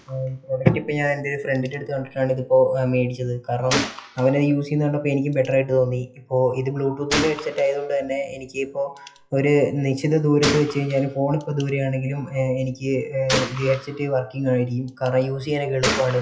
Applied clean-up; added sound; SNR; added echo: classical method WPE with log-MMSE.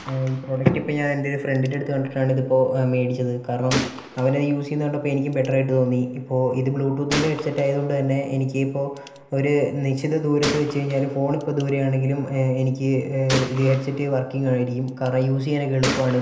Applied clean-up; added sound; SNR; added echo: none; Gunshot, gunfire; 13 dB; reverberation time 0.8 s.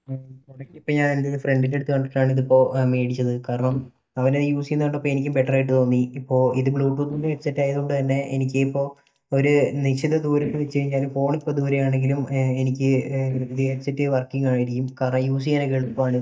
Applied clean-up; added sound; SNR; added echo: neural mask model DeepFilterNet 3.